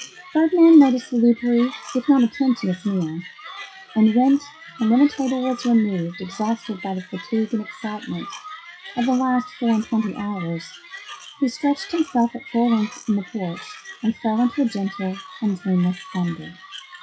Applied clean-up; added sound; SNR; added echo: classical method WPE with log-MMSE.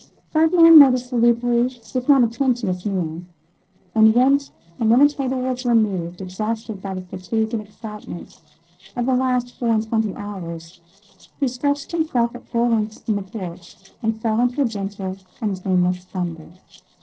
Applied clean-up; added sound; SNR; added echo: neural separator model SepFormer DNS4.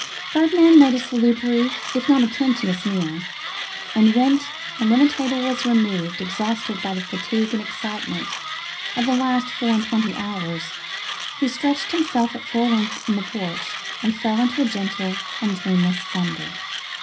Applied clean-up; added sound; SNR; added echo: none; Mechanisms; 9 dB; reverberation time 0.4 s.